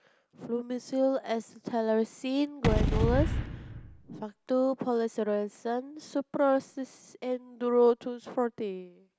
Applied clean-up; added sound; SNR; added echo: none; Gunshot, gunfire / Boom; 1 dB; none.